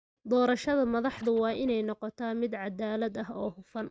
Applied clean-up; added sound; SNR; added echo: neural mask model RNNoise.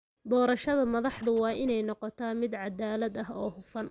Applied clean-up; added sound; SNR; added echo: none; Scratching (performance technique); 19 dB; none.